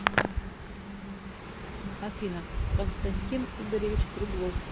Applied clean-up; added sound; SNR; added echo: none; Hands; -4 dB; none.